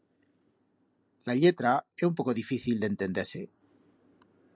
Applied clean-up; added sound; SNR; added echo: none; none; none; none.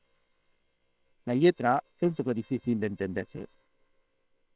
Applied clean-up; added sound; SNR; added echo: neural separator model SepFormer WHAM!.